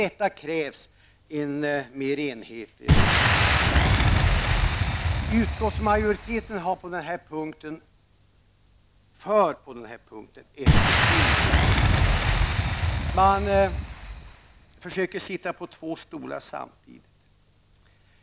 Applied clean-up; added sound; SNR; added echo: none; Boom; -4 dB; none.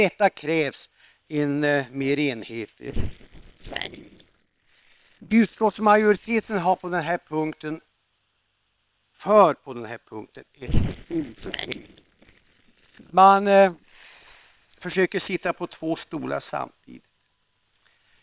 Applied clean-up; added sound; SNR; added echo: neural separator model SepFormer WHAM!.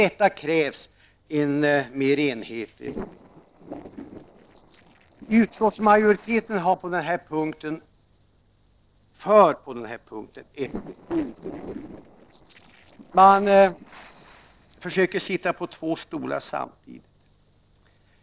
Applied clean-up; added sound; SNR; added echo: neural separator model SepFormer DNS4.